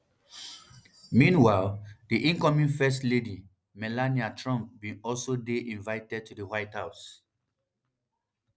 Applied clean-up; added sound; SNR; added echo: none; none; none; none.